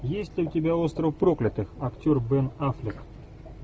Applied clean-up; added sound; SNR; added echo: none; none; none; none.